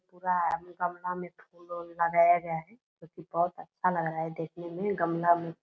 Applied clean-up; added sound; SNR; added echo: none; none; none; none.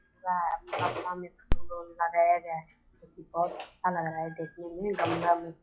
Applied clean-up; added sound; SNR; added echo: classical method log-MMSE.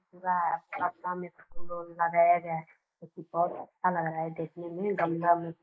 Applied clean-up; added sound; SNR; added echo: neural mask model Resemble Enhance denoiser.